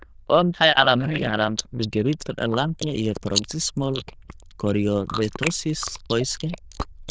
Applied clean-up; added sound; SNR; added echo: neural diffusion model UNIVERSE++.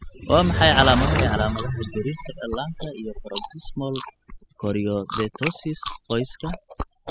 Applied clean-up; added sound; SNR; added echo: classical method spectral subtraction.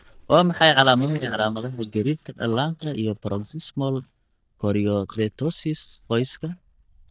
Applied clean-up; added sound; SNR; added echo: neural mask model DeepFilterNet 3.